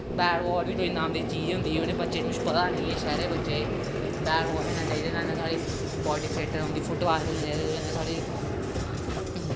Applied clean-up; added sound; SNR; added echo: none; Vehicle; -1 dB; none.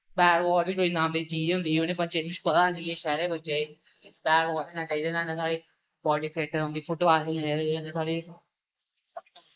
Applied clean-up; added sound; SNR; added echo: neural mask model Resemble Enhance denoiser.